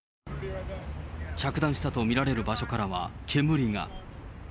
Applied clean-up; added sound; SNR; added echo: none; none; none; none.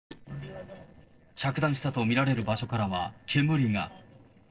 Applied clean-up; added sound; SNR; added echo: neural separator model SepFormer DNS4.